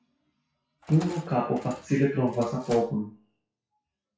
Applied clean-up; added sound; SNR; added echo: classical method WPE with log-MMSE.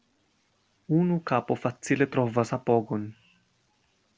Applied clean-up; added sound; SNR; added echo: none; none; none; none.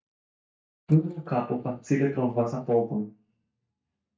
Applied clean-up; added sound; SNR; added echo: neural mask model DeepFilterNet 3.